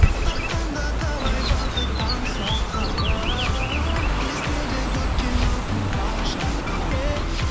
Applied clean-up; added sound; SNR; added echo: none; Chirp, tweet; 0 dB; none.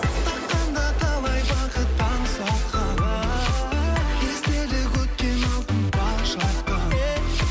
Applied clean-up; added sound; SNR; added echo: none; none; none; none.